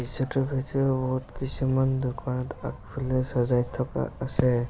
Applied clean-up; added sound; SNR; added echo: none; Bird; 14 dB; none.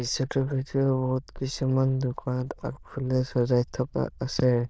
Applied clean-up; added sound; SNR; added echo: neural diffusion model UNIVERSE++.